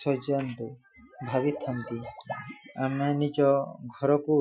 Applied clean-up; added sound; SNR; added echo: classical method Wiener filter.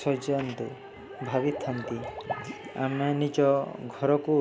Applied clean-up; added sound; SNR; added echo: none; Liquid; 14 dB; none.